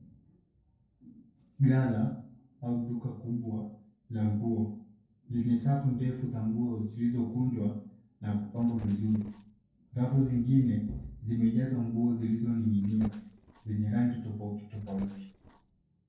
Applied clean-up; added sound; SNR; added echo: neural separator model SepFormer DNS4.